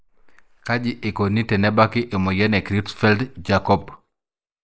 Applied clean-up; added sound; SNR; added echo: neural mask model Resemble Enhance denoiser.